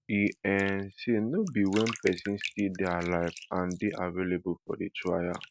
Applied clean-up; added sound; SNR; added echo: none; Bathtub (filling or washing); 14 dB; none.